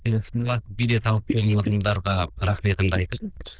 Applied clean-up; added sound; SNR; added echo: neural diffusion model UNIVERSE++.